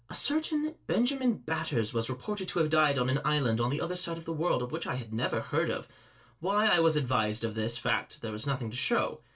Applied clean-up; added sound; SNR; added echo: none; none; none; reverberation time 0.2 s.